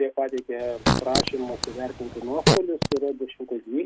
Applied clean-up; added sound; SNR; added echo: none; Fart; -2 dB; none.